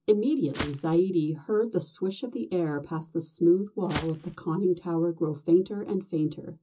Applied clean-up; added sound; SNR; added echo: none; Walk, footsteps; 9 dB; reverberation time 0.2 s.